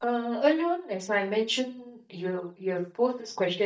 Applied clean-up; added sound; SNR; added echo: neural mask model DeepFilterNet 3.